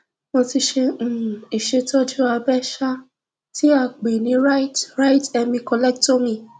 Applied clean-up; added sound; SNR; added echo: none; none; none; none.